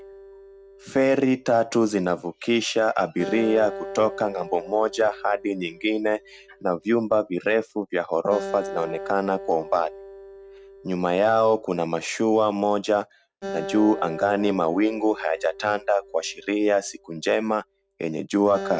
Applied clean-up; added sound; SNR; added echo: none; Acoustic guitar; 15 dB; none.